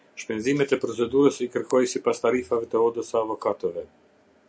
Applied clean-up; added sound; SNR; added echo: none; none; none; none.